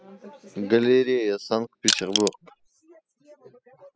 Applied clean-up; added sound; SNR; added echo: classical method spectral subtraction.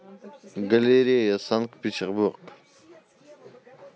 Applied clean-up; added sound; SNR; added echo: none; none; none; none.